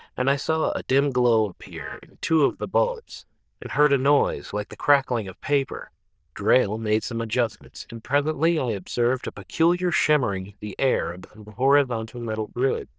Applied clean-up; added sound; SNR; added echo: neural diffusion model UNIVERSE++.